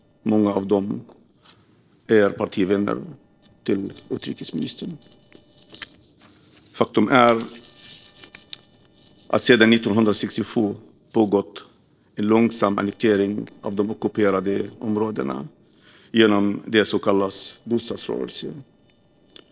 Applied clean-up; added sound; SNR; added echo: neural separator model SepFormer DNS4.